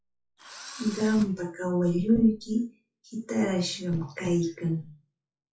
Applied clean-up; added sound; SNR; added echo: classical method WPE with log-MMSE.